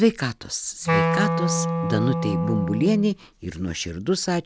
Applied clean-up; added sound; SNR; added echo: none; Wind instrument, woodwind instrument; 1 dB; none.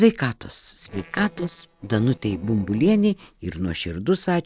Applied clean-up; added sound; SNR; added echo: neural separator model SepFormer DNS4.